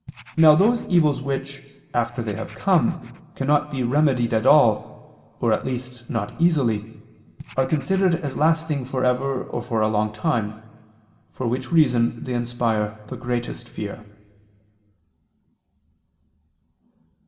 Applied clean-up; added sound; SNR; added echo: none; Writing; 18 dB; reverberation time 1.4 s.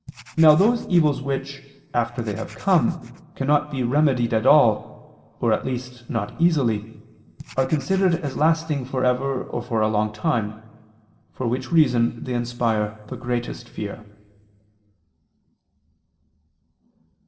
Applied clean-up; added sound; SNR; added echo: neural separator model SepFormer DNS4.